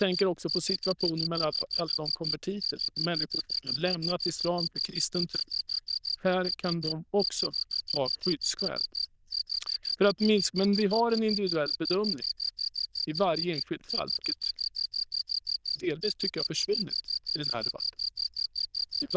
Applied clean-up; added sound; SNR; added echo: neural diffusion model UNIVERSE++.